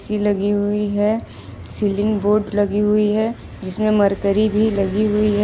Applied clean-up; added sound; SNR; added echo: none; none; none; none.